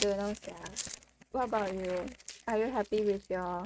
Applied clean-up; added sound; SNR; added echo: neural mask model RNNoise.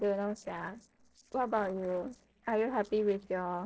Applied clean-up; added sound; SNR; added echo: neural separator model SepFormer DNS4.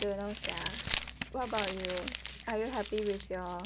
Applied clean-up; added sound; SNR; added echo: none; Crumpling, crinkling; -1 dB; none.